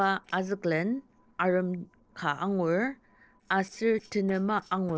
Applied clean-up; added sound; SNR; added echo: neural separator model SepFormer DNS4.